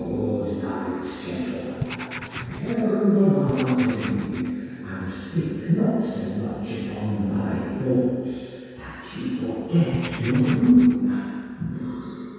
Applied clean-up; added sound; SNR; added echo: none; Writing; 9 dB; reverberation time 2.0 s.